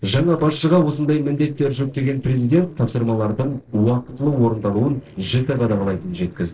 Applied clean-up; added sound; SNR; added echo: neural separator model SepFormer DNS4.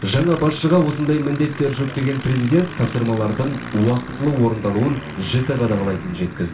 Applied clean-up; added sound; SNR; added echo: none; Aircraft; 13 dB; reverberation time 0.3 s.